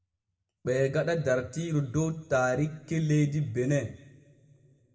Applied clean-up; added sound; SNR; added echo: none; none; none; reverberation time 1.3 s.